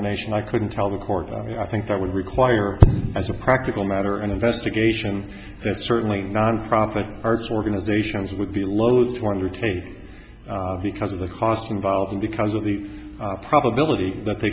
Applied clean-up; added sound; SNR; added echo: none; none; none; none.